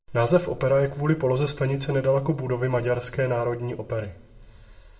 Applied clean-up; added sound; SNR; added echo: none; none; none; reverberation time 0.5 s.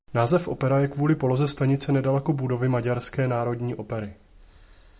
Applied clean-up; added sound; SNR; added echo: none; none; none; none.